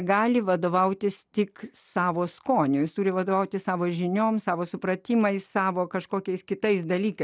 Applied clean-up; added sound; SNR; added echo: none; none; none; none.